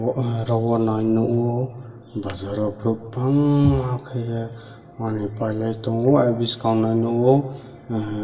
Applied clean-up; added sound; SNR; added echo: none; Thump, thud; 9 dB; reverberation time 2.1 s.